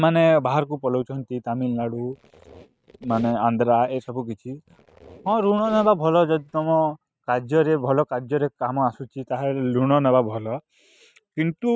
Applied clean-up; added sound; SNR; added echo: neural mask model RNNoise.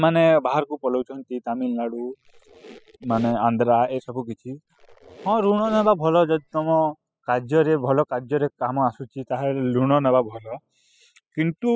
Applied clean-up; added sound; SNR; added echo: classical method spectral subtraction.